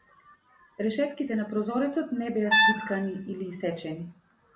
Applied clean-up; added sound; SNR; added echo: none; Brass instrument; -4 dB; none.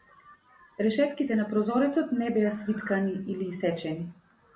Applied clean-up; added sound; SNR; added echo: none; none; none; none.